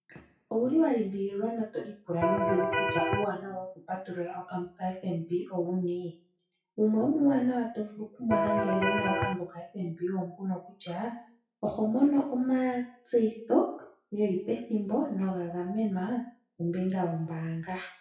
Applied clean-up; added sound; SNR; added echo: classical method WPE with log-MMSE.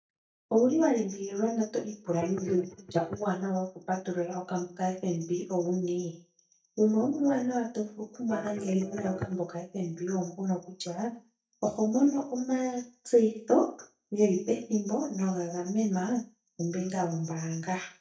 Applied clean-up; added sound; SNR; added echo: neural mask model DeepFilterNet 3.